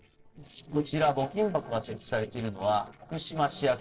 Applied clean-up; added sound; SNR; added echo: neural separator model SepFormer DNS4.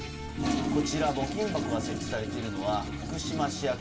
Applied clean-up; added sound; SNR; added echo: none; Toilet flush; 2 dB; reverberation time 1.5 s.